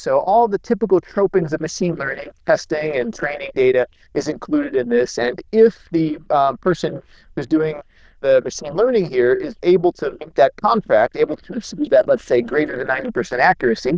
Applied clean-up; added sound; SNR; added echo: neural diffusion model UNIVERSE++.